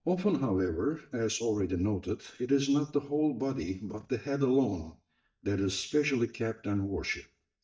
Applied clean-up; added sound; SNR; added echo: neural mask model DeepFilterNet 3.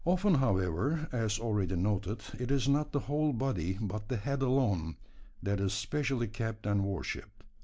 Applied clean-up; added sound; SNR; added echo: none; none; none; none.